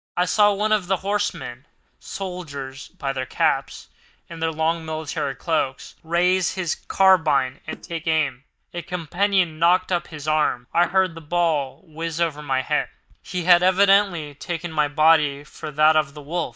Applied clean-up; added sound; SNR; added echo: neural mask model DeepFilterNet 3.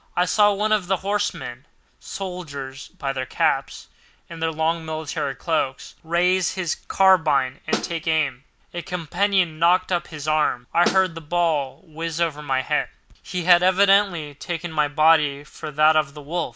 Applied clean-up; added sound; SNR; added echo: none; Snare drum; 5 dB; none.